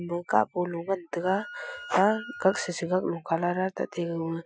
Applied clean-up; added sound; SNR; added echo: classical method Wiener filter.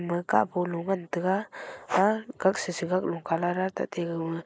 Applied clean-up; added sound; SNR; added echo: neural mask model Resemble Enhance denoiser.